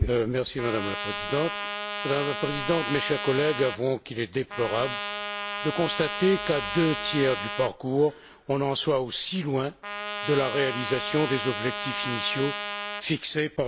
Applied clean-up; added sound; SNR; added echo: none; Trumpet; 6 dB; none.